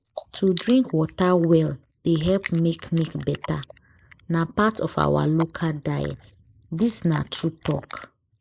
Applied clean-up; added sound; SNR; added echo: neural mask model Resemble Enhance denoiser.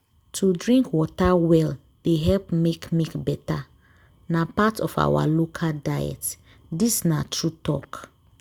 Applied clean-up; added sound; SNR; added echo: none; none; none; none.